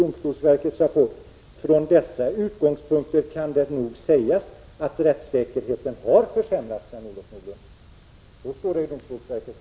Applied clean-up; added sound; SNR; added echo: none; none; none; none.